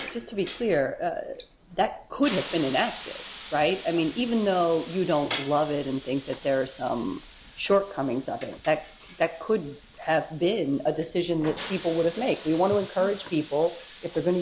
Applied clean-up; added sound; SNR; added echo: none; Breathing + Hiss; 16 dB; none.